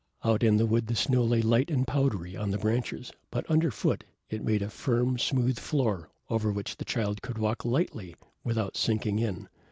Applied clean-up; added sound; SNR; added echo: none; none; none; none.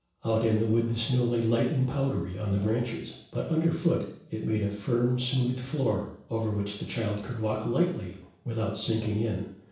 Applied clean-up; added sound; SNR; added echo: none; none; none; reverberation time 0.7 s.